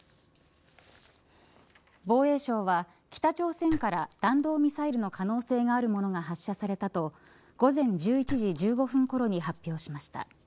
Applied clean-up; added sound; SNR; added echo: none; Chink, clink; 13 dB; none.